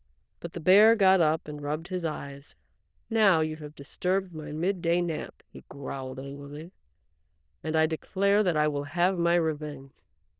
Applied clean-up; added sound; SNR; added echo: neural diffusion model UNIVERSE++.